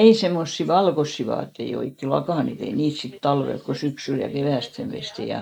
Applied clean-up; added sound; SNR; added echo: neural mask model Resemble Enhance denoiser.